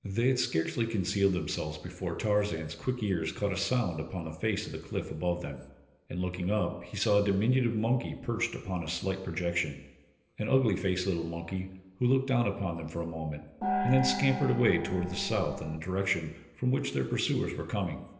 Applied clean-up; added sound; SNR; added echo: none; Gong; 4 dB; reverberation time 1.4 s.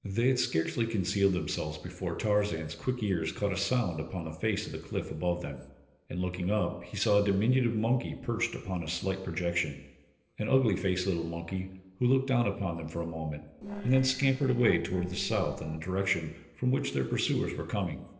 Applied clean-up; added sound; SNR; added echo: neural separator model SepFormer DNS4.